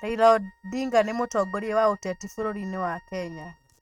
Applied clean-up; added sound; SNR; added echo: neural mask model RNNoise.